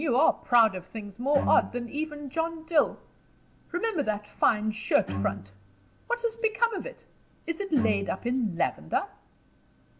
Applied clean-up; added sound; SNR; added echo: none; Bowed string instrument; 10 dB; none.